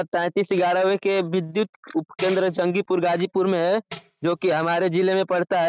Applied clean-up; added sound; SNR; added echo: neural mask model RNNoise.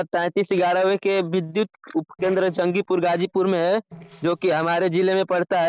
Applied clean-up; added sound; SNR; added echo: neural separator model SepFormer DNS4.